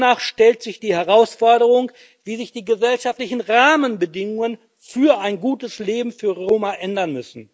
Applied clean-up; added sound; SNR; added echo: none; none; none; none.